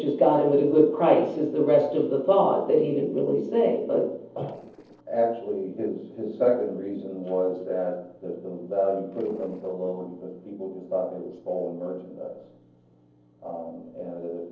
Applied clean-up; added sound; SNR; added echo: neural separator model SepFormer DNS4.